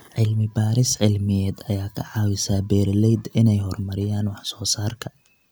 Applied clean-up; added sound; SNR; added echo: none; none; none; none.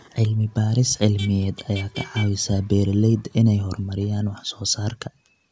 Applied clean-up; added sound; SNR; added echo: none; Motor vehicle (road); 20 dB; none.